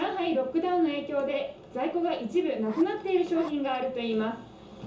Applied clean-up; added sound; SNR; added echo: none; Zipper (clothing); 19 dB; reverberation time 0.6 s.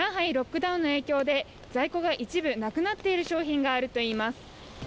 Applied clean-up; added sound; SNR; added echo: none; none; none; none.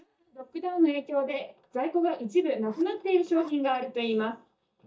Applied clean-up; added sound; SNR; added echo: neural mask model DeepFilterNet 3.